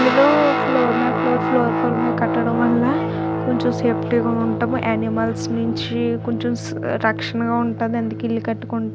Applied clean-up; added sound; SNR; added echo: none; Guitar; 2 dB; none.